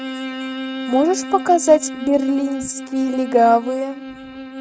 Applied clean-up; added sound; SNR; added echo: neural mask model RNNoise.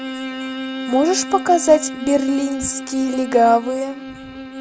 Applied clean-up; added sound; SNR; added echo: none; Bowed string instrument; 10 dB; none.